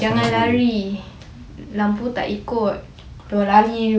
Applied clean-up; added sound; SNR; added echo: none; Snare drum; 17 dB; none.